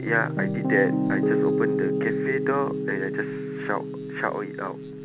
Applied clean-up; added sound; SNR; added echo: none; Piano; -2 dB; none.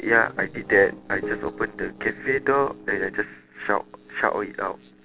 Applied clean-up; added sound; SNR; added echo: neural separator model SepFormer DNS4.